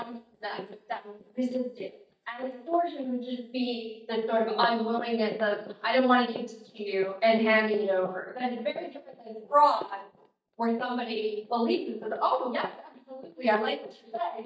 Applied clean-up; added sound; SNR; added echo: neural mask model DeepFilterNet 3.